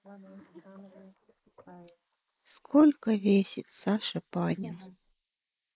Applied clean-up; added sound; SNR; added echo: neural mask model Resemble Enhance denoiser.